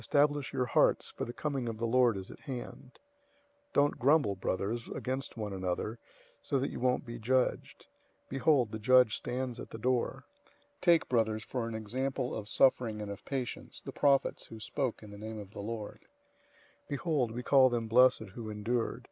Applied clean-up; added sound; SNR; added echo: none; none; none; none.